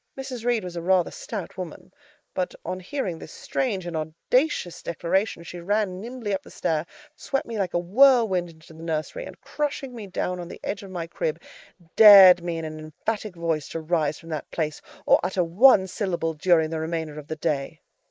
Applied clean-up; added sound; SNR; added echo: neural mask model Resemble Enhance denoiser.